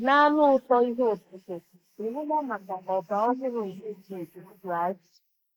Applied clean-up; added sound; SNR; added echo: neural mask model Resemble Enhance denoiser.